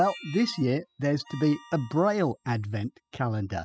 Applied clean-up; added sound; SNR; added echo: classical method spectral subtraction.